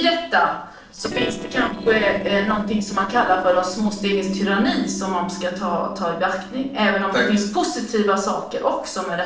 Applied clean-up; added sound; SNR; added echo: neural separator model SepFormer DNS4.